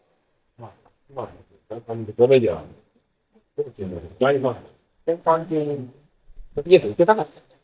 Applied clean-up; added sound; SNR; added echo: neural mask model DeepFilterNet 3.